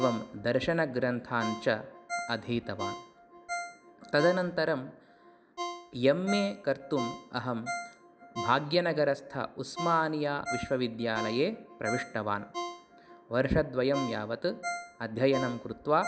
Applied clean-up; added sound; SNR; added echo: none; Ringtone; 10 dB; none.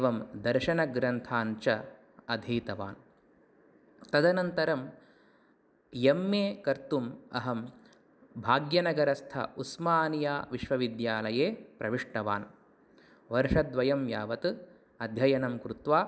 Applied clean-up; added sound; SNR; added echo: none; none; none; none.